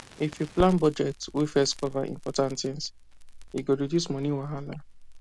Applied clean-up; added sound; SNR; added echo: none; Crackle; 14 dB; none.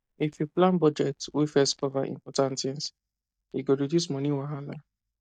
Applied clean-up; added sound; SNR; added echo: neural mask model DeepFilterNet 3.